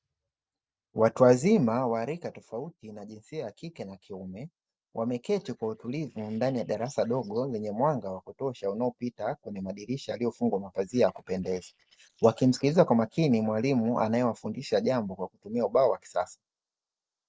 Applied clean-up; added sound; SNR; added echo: neural separator model SepFormer DNS4.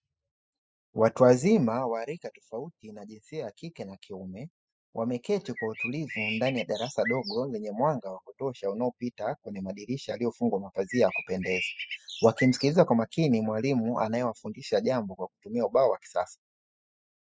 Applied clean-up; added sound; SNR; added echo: classical method spectral subtraction.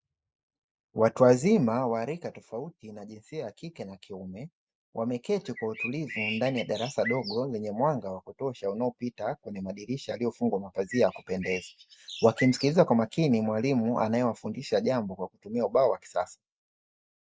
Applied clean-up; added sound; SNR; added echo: neural mask model Resemble Enhance denoiser.